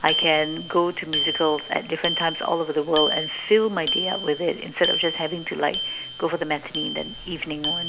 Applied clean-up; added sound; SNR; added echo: none; Bicycle bell; 5 dB; none.